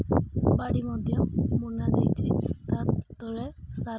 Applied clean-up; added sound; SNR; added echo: none; none; none; none.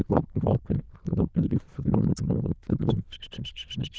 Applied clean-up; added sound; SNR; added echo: neural diffusion model UNIVERSE++.